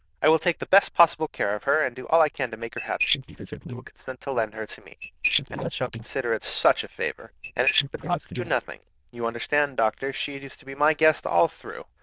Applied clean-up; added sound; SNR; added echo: neural diffusion model UNIVERSE++.